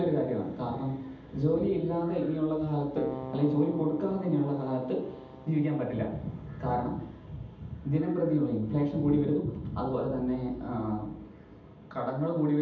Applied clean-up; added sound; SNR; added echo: none; Keyboard (musical); 13 dB; reverberation time 0.8 s.